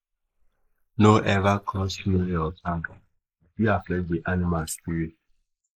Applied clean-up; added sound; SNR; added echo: neural mask model Resemble Enhance denoiser.